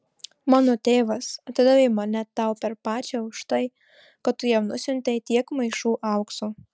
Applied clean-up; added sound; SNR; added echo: none; none; none; none.